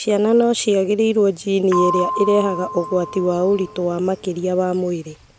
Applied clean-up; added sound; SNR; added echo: none; Percussion; 8 dB; none.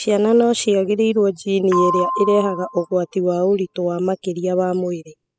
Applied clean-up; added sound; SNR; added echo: classical method spectral subtraction.